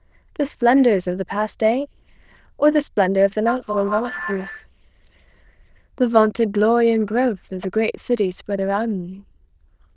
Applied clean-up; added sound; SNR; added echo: neural diffusion model UNIVERSE++.